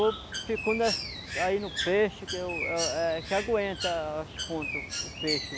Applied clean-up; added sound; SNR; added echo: none; Bird; 5 dB; none.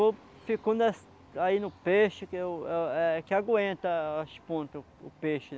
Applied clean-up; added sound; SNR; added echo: none; none; none; none.